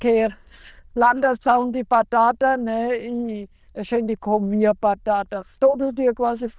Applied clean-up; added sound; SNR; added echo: neural diffusion model UNIVERSE++.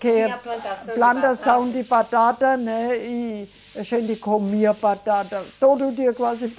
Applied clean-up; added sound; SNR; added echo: none; none; none; none.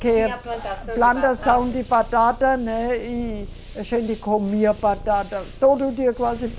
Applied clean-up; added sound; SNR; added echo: none; Purr; 15 dB; none.